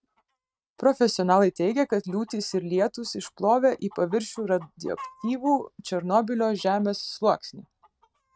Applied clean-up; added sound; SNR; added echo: neural mask model RNNoise.